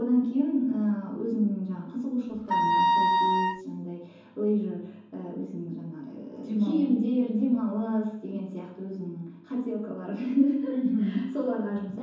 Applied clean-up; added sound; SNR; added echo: none; Wind instrument, woodwind instrument; -5 dB; reverberation time 0.9 s.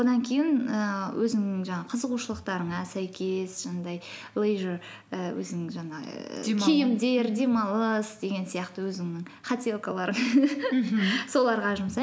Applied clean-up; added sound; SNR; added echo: none; none; none; none.